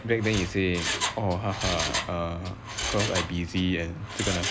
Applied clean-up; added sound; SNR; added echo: none; Mechanisms; 4 dB; none.